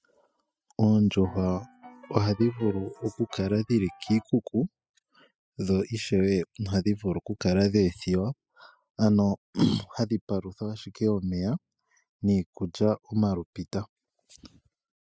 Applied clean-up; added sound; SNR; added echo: classical method spectral subtraction.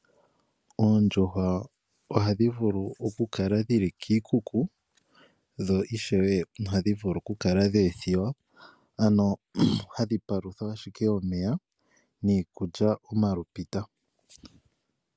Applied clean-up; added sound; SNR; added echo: none; none; none; none.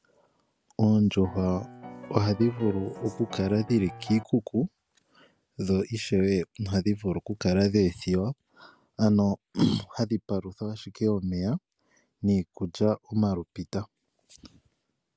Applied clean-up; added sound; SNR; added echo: none; Piano; 15 dB; none.